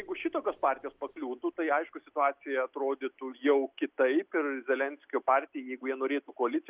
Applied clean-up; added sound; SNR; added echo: none; none; none; none.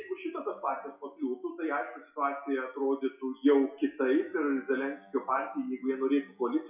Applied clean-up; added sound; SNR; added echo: classical method WPE with log-MMSE.